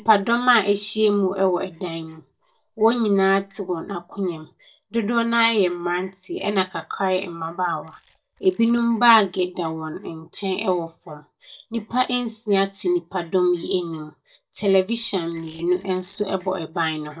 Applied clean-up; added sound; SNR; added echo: neural mask model DeepFilterNet 3.